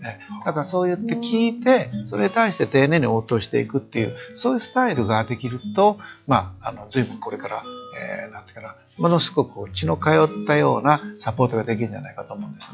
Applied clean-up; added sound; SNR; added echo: classical method log-MMSE.